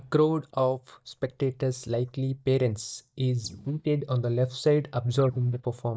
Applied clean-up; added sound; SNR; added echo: neural mask model DeepFilterNet 3.